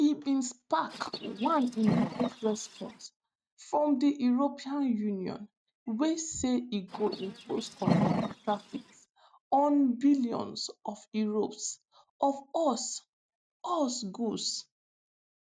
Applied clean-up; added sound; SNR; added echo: neural mask model RNNoise.